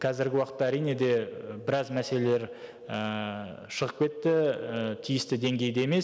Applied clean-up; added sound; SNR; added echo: none; none; none; none.